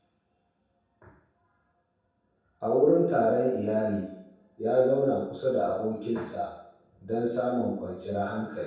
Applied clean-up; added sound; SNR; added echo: none; none; none; reverberation time 0.7 s.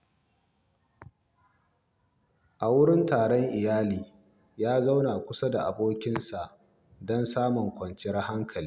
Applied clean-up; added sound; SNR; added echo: none; none; none; none.